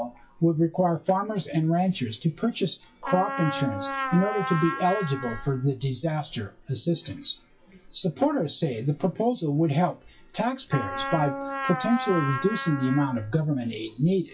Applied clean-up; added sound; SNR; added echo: classical method WPE with log-MMSE.